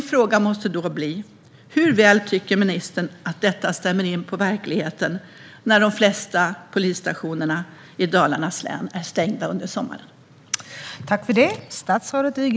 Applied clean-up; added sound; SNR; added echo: none; none; none; none.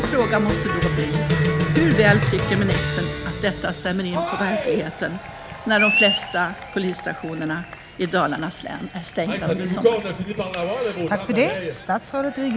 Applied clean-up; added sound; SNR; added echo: none; Cheering; 0 dB; none.